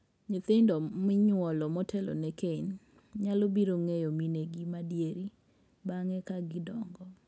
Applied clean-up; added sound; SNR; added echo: none; none; none; none.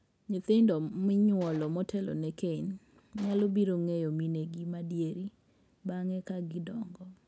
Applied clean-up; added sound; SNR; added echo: none; Gunshot, gunfire; 18 dB; none.